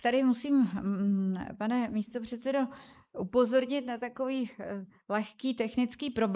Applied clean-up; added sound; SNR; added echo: neural mask model Resemble Enhance denoiser.